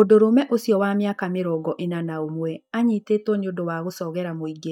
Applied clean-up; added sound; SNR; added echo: neural mask model DeepFilterNet 3.